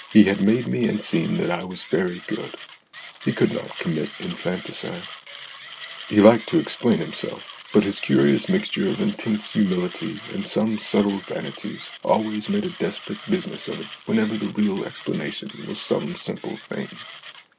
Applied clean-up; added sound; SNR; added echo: none; Mechanisms; 17 dB; none.